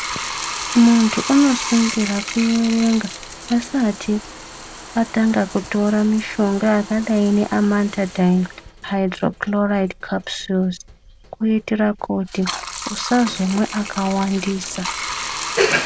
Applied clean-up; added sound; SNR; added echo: none; Bathtub (filling or washing); 11 dB; none.